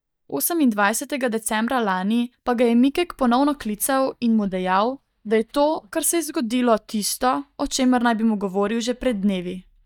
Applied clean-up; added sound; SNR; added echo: neural mask model DeepFilterNet 3.